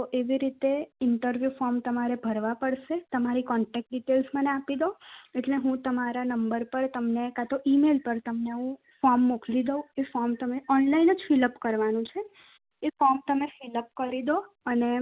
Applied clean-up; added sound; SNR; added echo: none; none; none; none.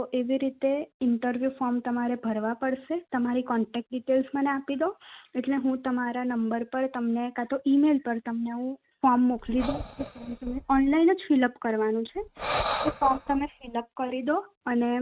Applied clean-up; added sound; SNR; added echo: neural mask model RNNoise.